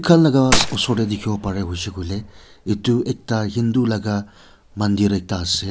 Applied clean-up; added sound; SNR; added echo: none; Gunshot, gunfire; 6 dB; none.